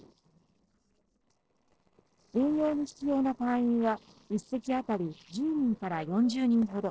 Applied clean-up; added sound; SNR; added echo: neural separator model SepFormer DNS4.